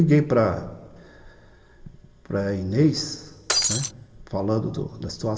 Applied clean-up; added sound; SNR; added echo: none; Shatter; -2 dB; reverberation time 1.6 s.